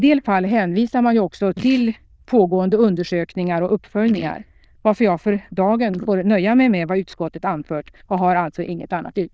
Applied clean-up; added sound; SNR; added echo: neural diffusion model UNIVERSE++.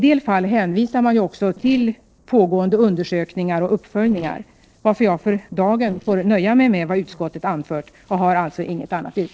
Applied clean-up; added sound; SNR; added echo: neural separator model SepFormer DNS4.